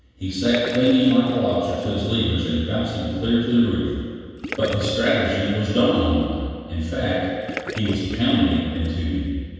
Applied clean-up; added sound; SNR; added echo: none; Gurgling / Liquid; 14 dB; reverberation time 1.9 s.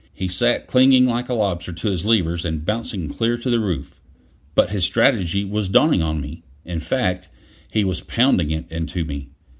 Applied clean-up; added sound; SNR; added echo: none; none; none; none.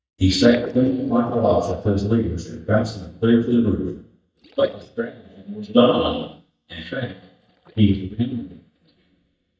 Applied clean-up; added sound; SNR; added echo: neural mask model DeepFilterNet 3.